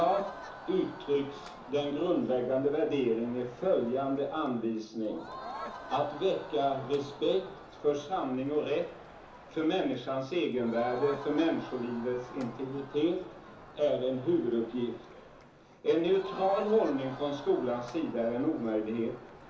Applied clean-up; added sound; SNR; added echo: none; Crowd; 15 dB; reverberation time 0.7 s.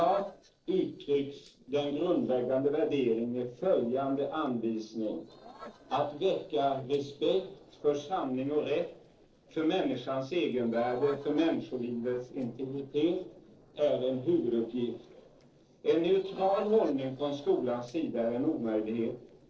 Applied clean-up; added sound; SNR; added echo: neural separator model SepFormer DNS4.